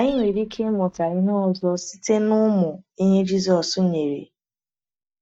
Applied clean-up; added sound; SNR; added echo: neural mask model DeepFilterNet 3.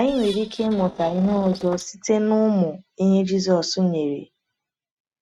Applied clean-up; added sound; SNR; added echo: neural mask model RNNoise.